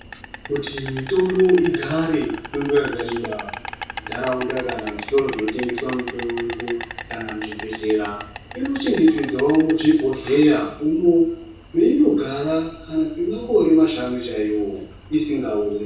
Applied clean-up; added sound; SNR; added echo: none; Insect; 15 dB; reverberation time 0.6 s.